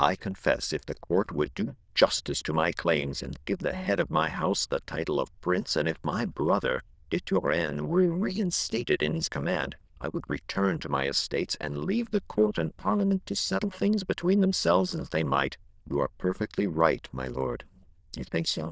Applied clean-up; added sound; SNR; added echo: neural diffusion model UNIVERSE++.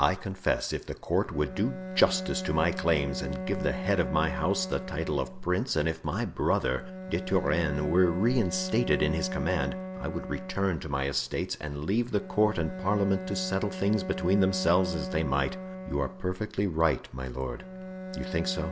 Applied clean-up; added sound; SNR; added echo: none; Bowed string instrument; 9 dB; none.